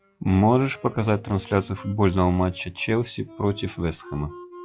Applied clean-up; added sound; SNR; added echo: classical method log-MMSE.